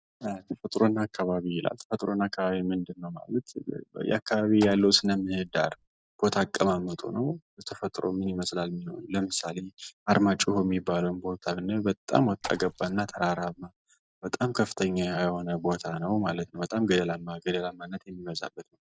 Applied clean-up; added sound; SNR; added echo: none; Raindrop / Splash, splatter; 17 dB; none.